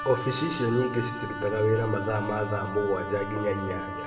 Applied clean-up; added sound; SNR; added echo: none; Wind instrument, woodwind instrument; 8 dB; reverberation time 1.4 s.